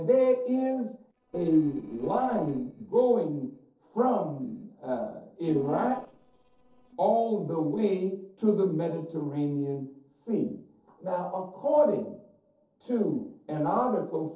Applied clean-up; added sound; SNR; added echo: neural separator model SepFormer DNS4.